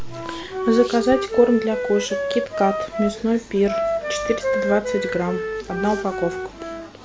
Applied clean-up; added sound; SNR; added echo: none; Wind instrument, woodwind instrument; 4 dB; none.